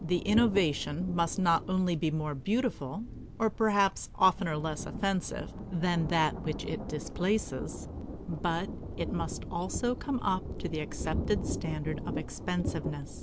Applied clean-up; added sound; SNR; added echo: none; Thunder; 8 dB; none.